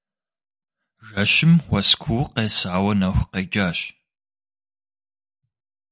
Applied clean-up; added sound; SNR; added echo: none; none; none; none.